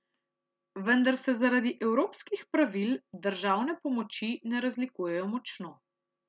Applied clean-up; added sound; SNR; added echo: none; none; none; none.